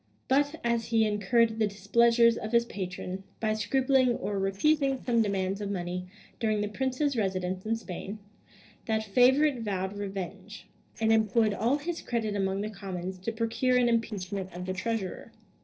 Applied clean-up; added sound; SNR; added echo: neural separator model SepFormer DNS4.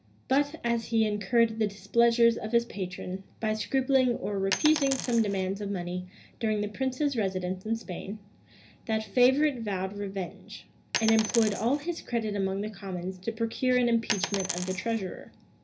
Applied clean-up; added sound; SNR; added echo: none; Coin (dropping); 7 dB; reverberation time 0.5 s.